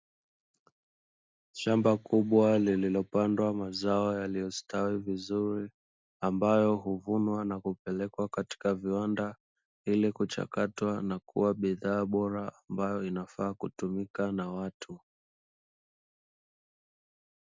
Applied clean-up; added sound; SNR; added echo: none; none; none; none.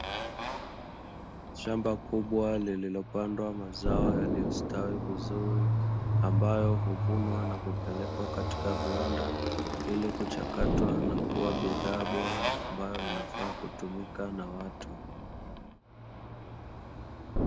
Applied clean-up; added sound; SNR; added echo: none; Explosion + Motorcycle; -3 dB; none.